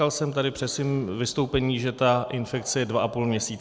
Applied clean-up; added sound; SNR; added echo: none; none; none; none.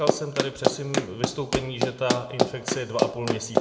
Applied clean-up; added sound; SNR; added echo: none; Run; -3 dB; reverberation time 0.7 s.